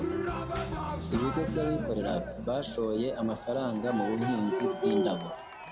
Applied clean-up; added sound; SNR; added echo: none; Cheering; 2 dB; none.